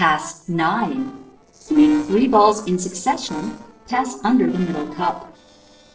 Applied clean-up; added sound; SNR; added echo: neural separator model SepFormer DNS4.